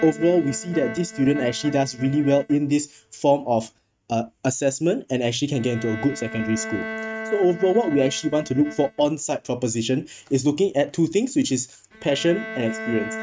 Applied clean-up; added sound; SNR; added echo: neural mask model RNNoise.